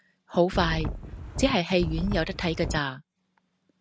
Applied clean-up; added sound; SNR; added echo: none; Wind; 4 dB; none.